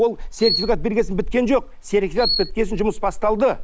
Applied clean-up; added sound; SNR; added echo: none; Chirp, tweet + Fire; 6 dB; none.